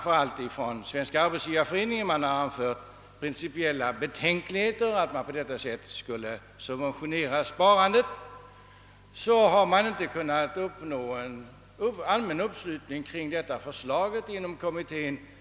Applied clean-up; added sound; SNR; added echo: none; none; none; none.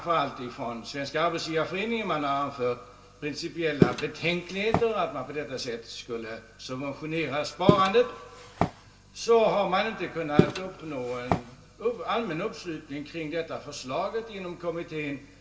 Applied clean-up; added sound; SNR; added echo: none; Walk, footsteps; 0 dB; reverberation time 0.2 s.